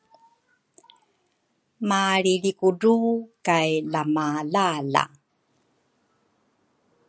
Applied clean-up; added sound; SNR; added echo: none; none; none; none.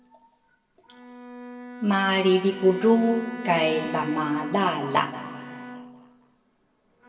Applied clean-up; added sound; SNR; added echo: none; Bowed string instrument; 13 dB; reverberation time 2.0 s.